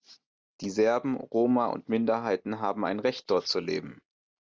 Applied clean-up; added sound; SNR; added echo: none; none; none; none.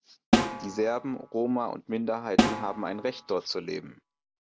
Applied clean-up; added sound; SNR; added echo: none; Snare drum; -1 dB; none.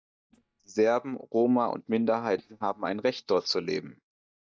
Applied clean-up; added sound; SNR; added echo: neural mask model DeepFilterNet 3.